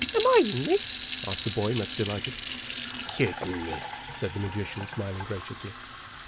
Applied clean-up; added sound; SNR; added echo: none; Fill (with liquid) / Sink (filling or washing); 7 dB; none.